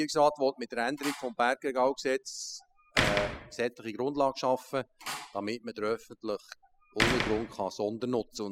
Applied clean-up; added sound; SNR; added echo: classical method spectral subtraction.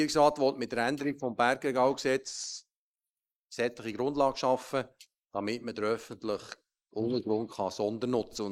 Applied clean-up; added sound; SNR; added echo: neural mask model Resemble Enhance denoiser.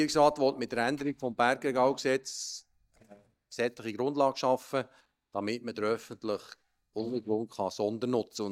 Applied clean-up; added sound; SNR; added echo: neural mask model DeepFilterNet 3.